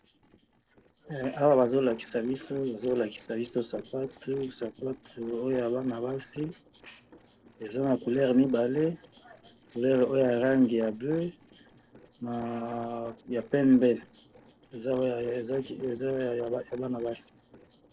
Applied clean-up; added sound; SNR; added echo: neural separator model SepFormer DNS4.